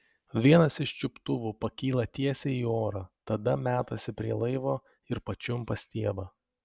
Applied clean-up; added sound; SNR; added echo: none; none; none; none.